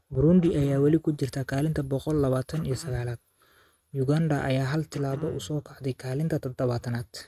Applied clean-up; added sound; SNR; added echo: neural mask model RNNoise.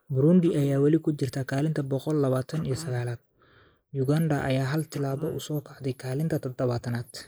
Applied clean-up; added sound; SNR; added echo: neural mask model Resemble Enhance denoiser.